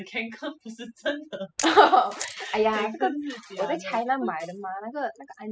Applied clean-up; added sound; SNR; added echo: classical method spectral subtraction.